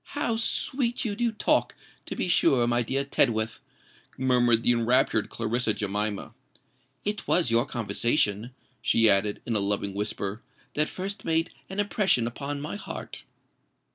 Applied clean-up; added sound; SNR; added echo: none; none; none; none.